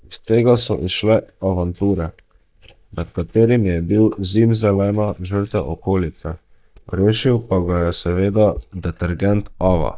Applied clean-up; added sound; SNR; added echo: neural mask model DeepFilterNet 3.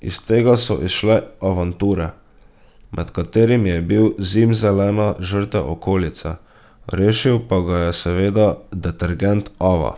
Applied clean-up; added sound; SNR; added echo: none; none; none; none.